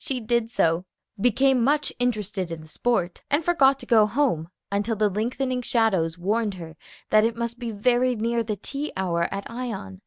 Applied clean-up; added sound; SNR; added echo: none; none; none; none.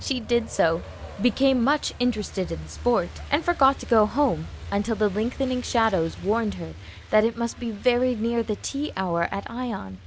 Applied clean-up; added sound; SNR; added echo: none; Truck; 15 dB; none.